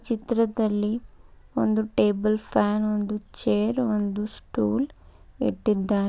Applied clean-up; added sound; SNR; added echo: none; none; none; none.